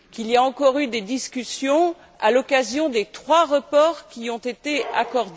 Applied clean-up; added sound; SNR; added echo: none; none; none; none.